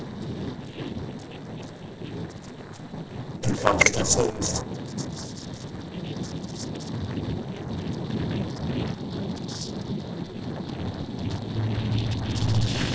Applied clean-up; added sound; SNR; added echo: neural separator model SepFormer DNS4.